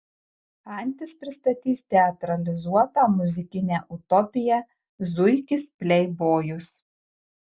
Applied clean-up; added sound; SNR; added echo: none; none; none; none.